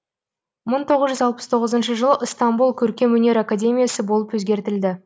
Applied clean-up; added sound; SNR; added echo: none; none; none; none.